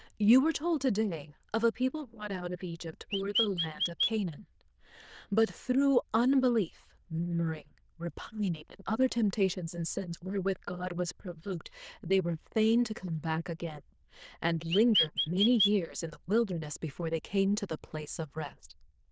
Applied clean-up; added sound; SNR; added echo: neural diffusion model UNIVERSE++.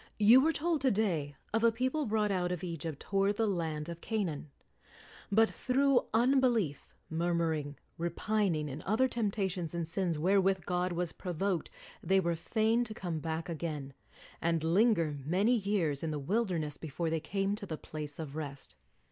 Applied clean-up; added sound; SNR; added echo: none; none; none; none.